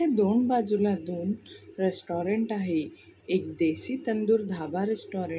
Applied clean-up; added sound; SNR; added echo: none; none; none; reverberation time 0.3 s.